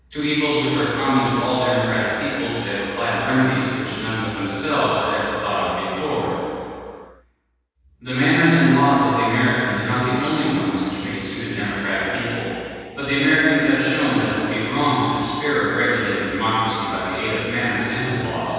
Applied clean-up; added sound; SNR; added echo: none; none; none; reverberation time 2.1 s.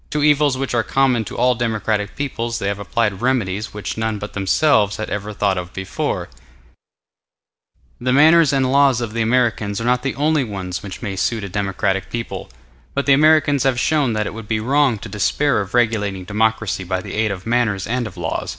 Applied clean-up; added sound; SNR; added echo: none; none; none; none.